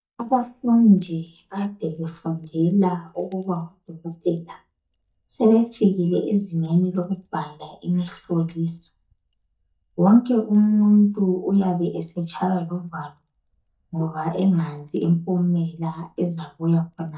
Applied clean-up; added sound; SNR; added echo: neural mask model DeepFilterNet 3.